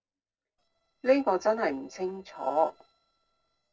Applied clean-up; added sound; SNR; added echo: neural separator model SepFormer DNS4.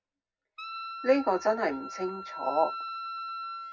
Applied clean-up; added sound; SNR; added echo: none; Wind instrument, woodwind instrument; 8 dB; reverberation time 0.4 s.